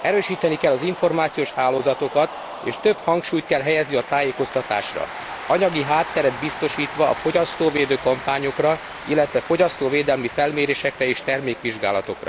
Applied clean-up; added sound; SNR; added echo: none; Cheering; 13 dB; none.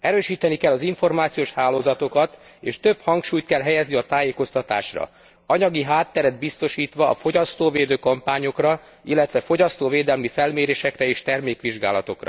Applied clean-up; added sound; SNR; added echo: none; none; none; none.